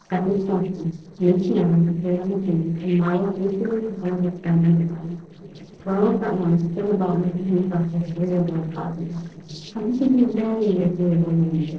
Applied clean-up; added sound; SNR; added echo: neural separator model SepFormer DNS4.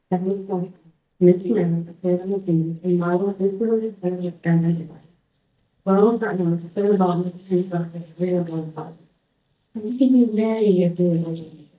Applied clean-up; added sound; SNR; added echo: neural mask model DeepFilterNet 3.